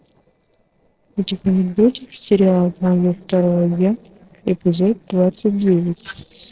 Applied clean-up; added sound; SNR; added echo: neural separator model SepFormer DNS4.